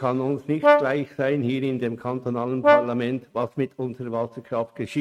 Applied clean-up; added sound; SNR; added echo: neural mask model RNNoise.